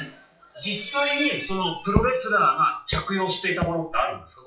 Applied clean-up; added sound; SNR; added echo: classical method WPE with log-MMSE.